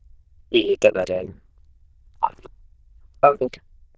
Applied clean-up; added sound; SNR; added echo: neural diffusion model UNIVERSE++.